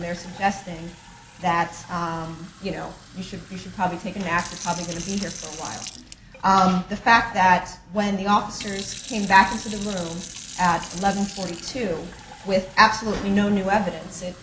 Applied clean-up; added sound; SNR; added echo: none; Fill (with liquid) / Sink (filling or washing); 17 dB; none.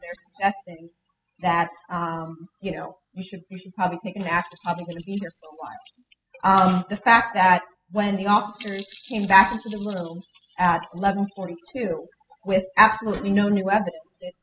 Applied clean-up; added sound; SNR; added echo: classical method spectral subtraction.